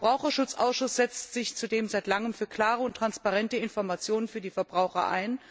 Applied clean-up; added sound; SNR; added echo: none; none; none; none.